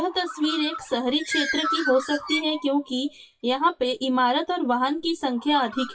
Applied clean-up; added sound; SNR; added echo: classical method WPE with log-MMSE.